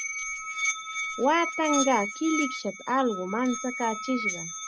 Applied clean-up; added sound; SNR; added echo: none; Musical instrument; 5 dB; none.